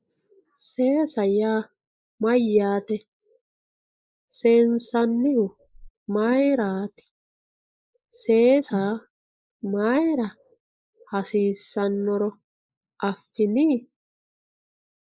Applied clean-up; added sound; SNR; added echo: neural mask model Resemble Enhance denoiser.